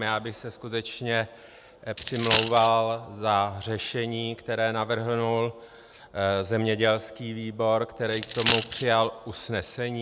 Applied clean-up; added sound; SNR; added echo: none; Coin (dropping); -4 dB; none.